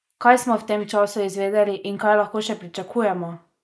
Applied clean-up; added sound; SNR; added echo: neural mask model Resemble Enhance denoiser.